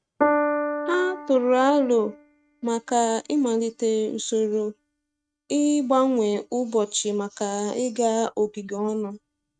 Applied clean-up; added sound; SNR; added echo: neural mask model RNNoise.